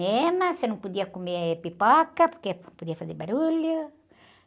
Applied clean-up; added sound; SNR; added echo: none; none; none; none.